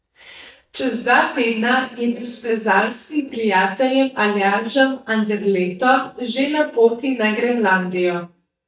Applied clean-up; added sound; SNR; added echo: neural mask model DeepFilterNet 3.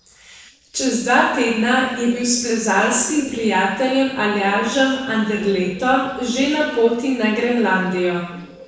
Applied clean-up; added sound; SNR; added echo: neural separator model SepFormer DNS4.